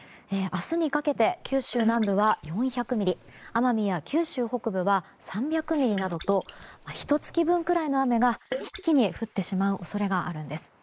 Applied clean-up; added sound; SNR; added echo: neural mask model Resemble Enhance denoiser.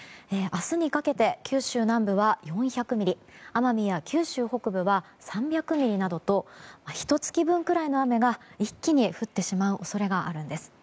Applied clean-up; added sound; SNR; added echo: none; none; none; none.